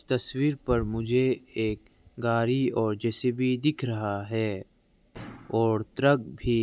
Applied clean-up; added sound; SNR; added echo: none; none; none; none.